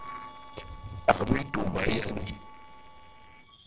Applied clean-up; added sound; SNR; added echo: neural separator model SepFormer DNS4.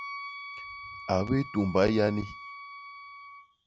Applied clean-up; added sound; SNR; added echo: none; Wind instrument, woodwind instrument; 12 dB; none.